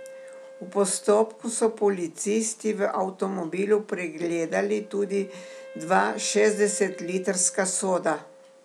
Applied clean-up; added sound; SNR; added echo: none; Wind instrument, woodwind instrument; 20 dB; none.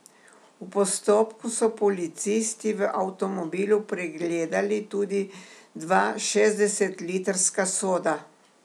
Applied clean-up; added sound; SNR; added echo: none; none; none; none.